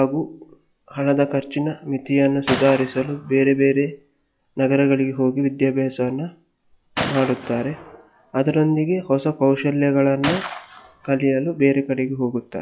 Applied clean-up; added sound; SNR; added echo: classical method log-MMSE.